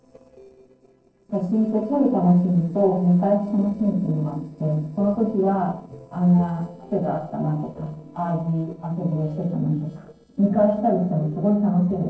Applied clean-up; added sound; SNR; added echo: neural separator model SepFormer DNS4.